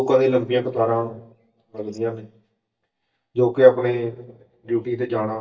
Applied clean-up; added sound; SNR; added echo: neural mask model DeepFilterNet 3.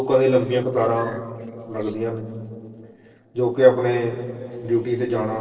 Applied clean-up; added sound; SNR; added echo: neural separator model SepFormer DNS4.